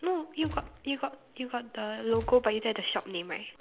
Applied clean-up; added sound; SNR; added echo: none; Gunshot, gunfire; 10 dB; none.